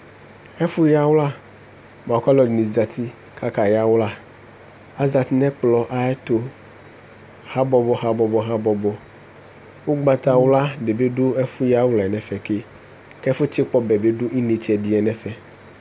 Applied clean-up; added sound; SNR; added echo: none; Brass instrument; 11 dB; none.